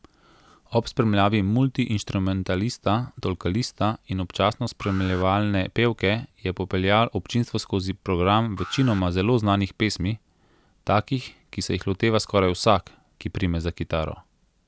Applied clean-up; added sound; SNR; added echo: none; Alarm; 19 dB; none.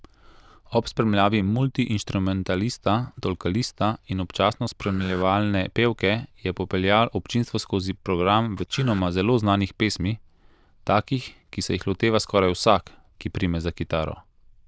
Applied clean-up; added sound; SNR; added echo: neural diffusion model UNIVERSE++.